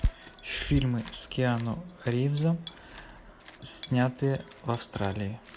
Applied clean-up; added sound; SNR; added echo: none; Cat; 18 dB; none.